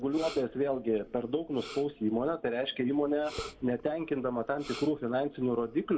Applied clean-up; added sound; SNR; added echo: none; Respiratory sounds; 17 dB; reverberation time 1.6 s.